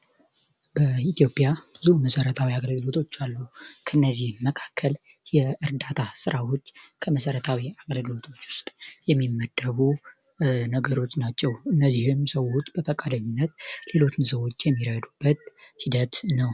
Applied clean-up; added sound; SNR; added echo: none; none; none; none.